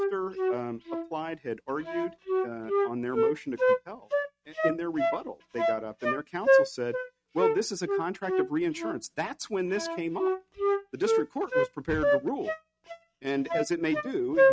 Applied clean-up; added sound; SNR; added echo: neural mask model RNNoise.